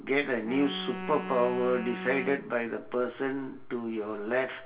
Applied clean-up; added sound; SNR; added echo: none; Wind instrument, woodwind instrument; 10 dB; reverberation time 0.2 s.